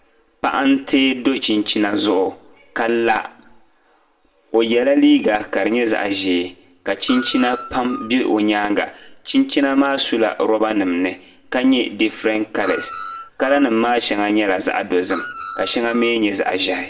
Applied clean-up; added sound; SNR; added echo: none; Screech; 13 dB; reverberation time 0.4 s.